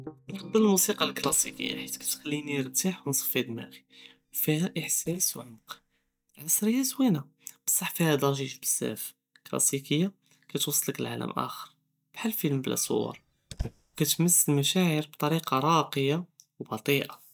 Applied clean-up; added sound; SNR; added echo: neural mask model DeepFilterNet 3.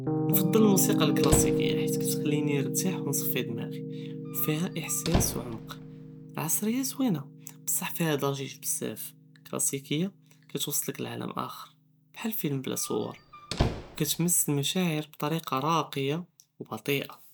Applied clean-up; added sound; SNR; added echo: none; Squeak + Piano; 3 dB; none.